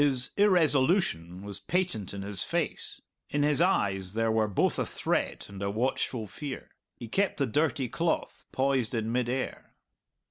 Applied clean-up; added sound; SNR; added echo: none; none; none; none.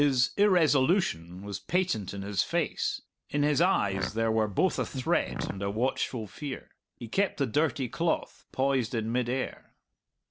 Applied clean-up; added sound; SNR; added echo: none; Fart; 9 dB; none.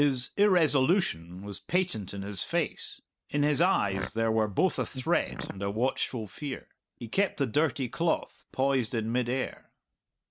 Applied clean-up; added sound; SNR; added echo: neural mask model RNNoise.